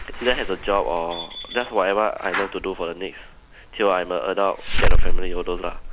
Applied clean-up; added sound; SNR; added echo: none; Slam / Alarm; -4 dB; none.